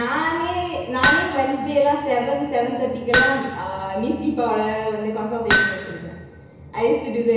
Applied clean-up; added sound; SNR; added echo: none; Hammer; 2 dB; reverberation time 1.0 s.